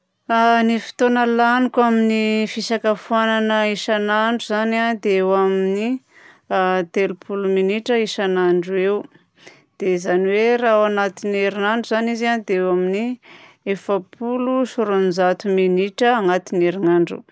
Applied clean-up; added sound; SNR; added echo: none; none; none; none.